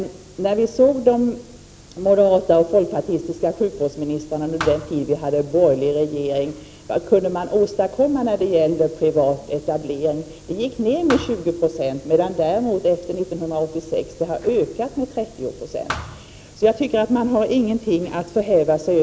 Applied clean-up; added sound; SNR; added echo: none; Thump, thud; 14 dB; none.